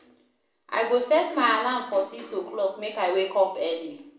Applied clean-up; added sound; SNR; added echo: none; none; none; reverberation time 0.6 s.